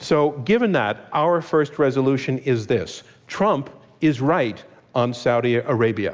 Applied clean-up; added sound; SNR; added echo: none; none; none; none.